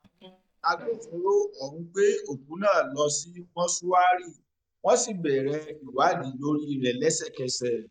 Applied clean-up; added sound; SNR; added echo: neural mask model DeepFilterNet 3.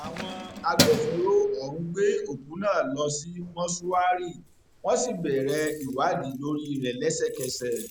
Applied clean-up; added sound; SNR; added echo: none; Keys jangling; 8 dB; none.